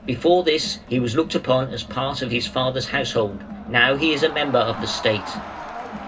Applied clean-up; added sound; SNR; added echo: none; Crowd; 13 dB; reverberation time 0.2 s.